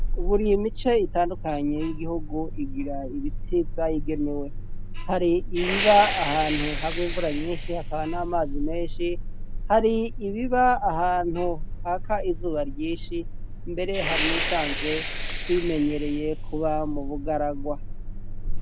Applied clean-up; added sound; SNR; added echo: none; Fire + Alarm; 2 dB; none.